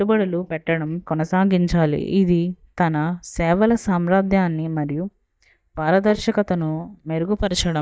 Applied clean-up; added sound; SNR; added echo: neural mask model DeepFilterNet 3.